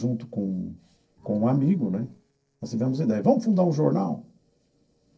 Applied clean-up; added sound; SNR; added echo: neural separator model SepFormer DNS4.